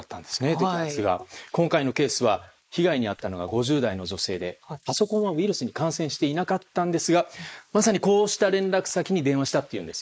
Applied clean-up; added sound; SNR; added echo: neural mask model Resemble Enhance denoiser.